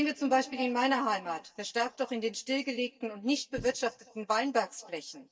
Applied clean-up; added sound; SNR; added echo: neural mask model DeepFilterNet 3.